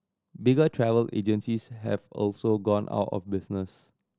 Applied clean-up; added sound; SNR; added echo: none; none; none; none.